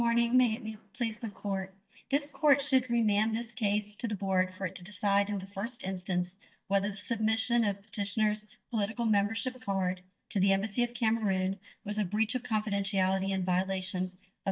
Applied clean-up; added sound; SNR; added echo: neural mask model DeepFilterNet 3.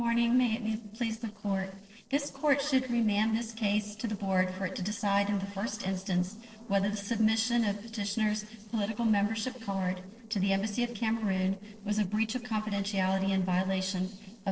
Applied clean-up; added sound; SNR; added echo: neural separator model SepFormer DNS4.